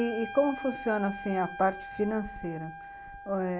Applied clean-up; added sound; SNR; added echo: none; Trumpet; 11 dB; none.